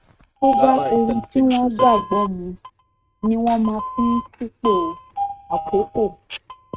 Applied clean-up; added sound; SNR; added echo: neural mask model RNNoise.